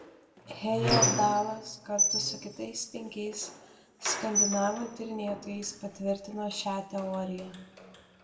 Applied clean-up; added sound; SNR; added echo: none; Squeak; 1 dB; reverberation time 0.6 s.